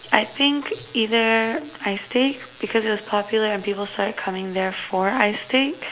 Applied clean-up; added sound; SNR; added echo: none; none; none; none.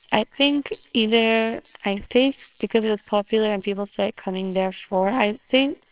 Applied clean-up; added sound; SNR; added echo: neural separator model SepFormer WHAMR!.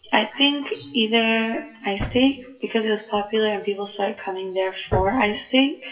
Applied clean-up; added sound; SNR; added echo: classical method WPE with log-MMSE.